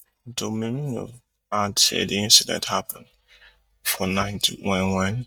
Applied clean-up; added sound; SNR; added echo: neural mask model DeepFilterNet 3.